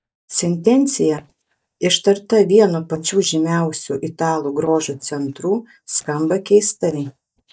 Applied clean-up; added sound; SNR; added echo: neural mask model DeepFilterNet 3.